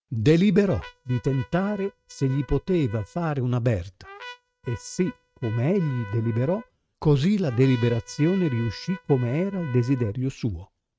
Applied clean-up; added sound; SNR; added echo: neural mask model RNNoise.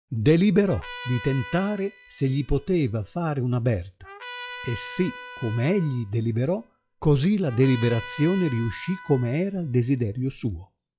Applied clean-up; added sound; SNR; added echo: classical method log-MMSE.